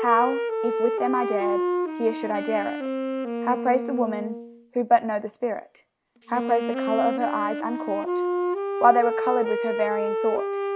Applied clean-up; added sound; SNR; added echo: none; Wind instrument, woodwind instrument; 2 dB; none.